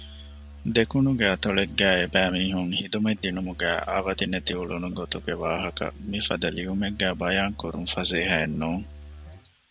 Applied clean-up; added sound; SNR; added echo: none; Musical instrument; 17 dB; none.